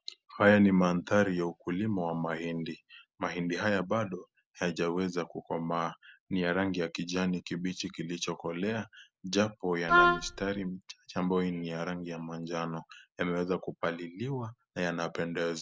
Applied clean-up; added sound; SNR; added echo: none; Wind instrument, woodwind instrument; -5 dB; none.